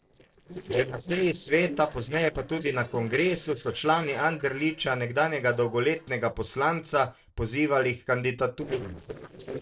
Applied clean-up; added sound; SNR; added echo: neural separator model SepFormer DNS4.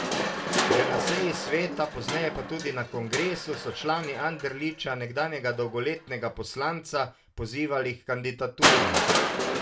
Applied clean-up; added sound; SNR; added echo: none; Crushing; -1 dB; reverberation time 0.2 s.